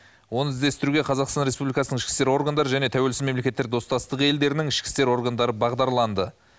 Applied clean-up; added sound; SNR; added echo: none; none; none; none.